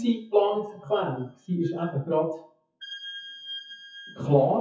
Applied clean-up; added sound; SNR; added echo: classical method WPE with log-MMSE.